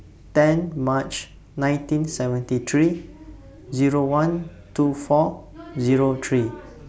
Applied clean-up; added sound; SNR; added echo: none; none; none; none.